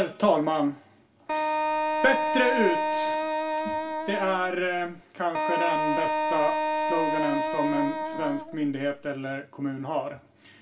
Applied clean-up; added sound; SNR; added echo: none; Wind instrument, woodwind instrument; -1 dB; reverberation time 0.2 s.